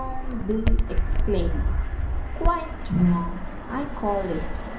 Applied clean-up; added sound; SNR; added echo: none; Fixed-wing aircraft, airplane; -3 dB; reverberation time 0.6 s.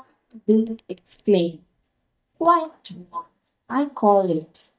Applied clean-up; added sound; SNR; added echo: neural mask model DeepFilterNet 3.